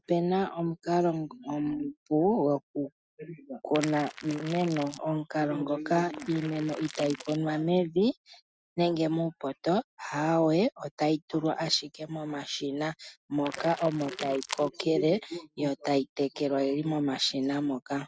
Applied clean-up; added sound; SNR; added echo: neural mask model RNNoise.